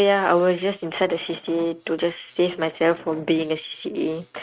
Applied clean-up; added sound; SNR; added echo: neural mask model RNNoise.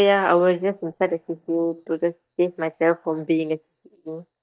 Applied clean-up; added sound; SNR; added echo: neural mask model DeepFilterNet 3.